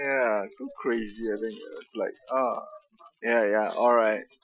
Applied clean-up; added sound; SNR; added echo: classical method Wiener filter.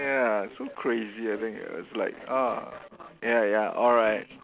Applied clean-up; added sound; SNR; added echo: none; none; none; none.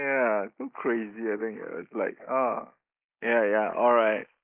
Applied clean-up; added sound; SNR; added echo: neural mask model Resemble Enhance denoiser.